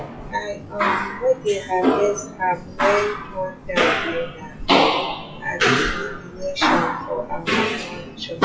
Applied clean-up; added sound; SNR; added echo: classical method WPE with log-MMSE.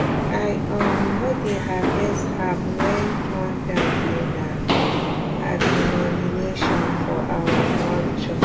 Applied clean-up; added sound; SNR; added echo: none; Walk, footsteps; -5 dB; reverberation time 0.6 s.